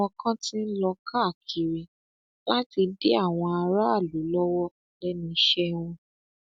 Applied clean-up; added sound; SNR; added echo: none; none; none; none.